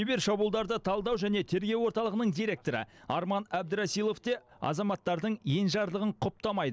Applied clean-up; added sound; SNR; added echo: none; none; none; none.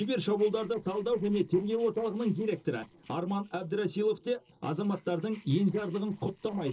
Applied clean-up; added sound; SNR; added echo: neural separator model SepFormer DNS4.